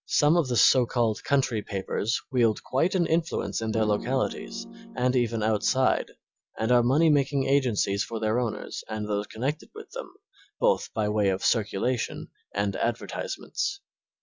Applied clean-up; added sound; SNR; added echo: none; Piano; 12 dB; none.